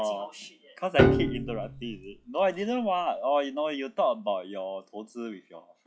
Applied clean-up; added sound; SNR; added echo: classical method log-MMSE.